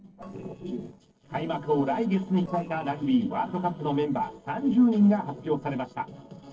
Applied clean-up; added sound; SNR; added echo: neural separator model SepFormer DNS4.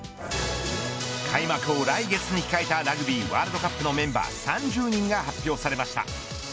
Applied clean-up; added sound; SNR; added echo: none; none; none; none.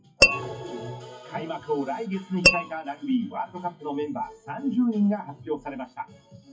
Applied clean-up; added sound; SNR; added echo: classical method WPE with log-MMSE.